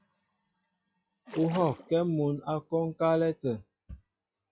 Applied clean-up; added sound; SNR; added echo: classical method log-MMSE.